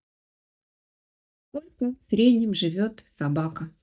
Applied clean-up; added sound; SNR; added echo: neural mask model DeepFilterNet 3.